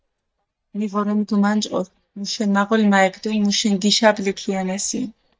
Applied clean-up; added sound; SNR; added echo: neural mask model DeepFilterNet 3.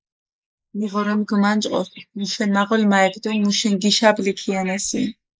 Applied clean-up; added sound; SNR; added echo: neural mask model Resemble Enhance denoiser.